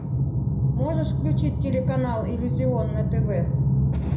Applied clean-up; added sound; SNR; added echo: none; none; none; reverberation time 0.5 s.